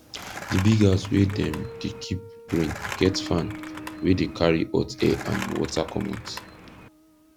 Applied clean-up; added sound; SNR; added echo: none; Skateboard + Guitar; 12 dB; none.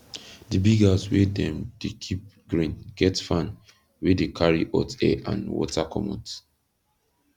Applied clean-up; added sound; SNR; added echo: none; none; none; none.